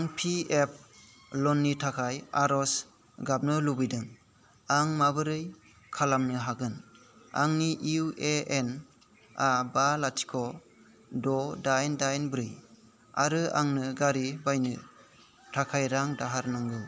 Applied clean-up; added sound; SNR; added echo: none; none; none; none.